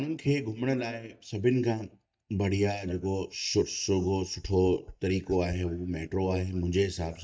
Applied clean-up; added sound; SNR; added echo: neural mask model DeepFilterNet 3.